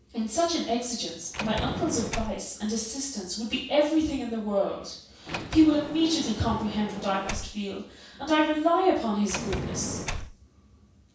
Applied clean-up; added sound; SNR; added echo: none; Sliding door; 10 dB; reverberation time 0.7 s.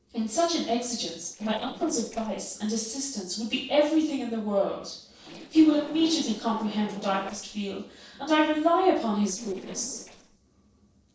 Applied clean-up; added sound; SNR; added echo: neural separator model SepFormer DNS4.